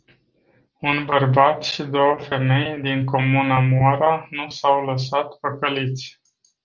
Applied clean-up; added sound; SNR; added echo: none; none; none; none.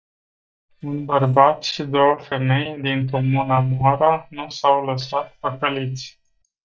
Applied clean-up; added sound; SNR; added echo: neural mask model DeepFilterNet 3.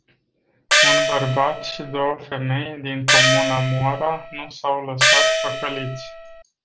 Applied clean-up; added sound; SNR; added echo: none; Gong; -5 dB; none.